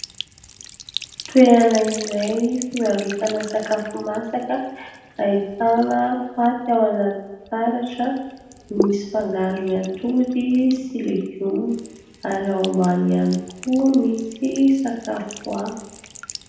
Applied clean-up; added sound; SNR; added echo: none; Trickle, dribble / Sink (filling or washing); 15 dB; reverberation time 0.8 s.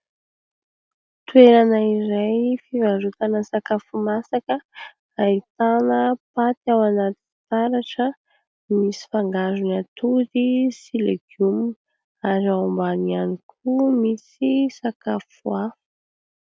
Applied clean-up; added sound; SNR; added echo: none; none; none; none.